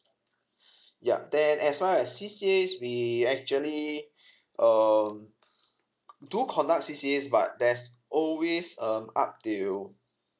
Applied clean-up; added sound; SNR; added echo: none; none; none; none.